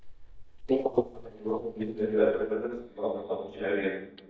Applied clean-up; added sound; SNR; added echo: neural mask model DeepFilterNet 3.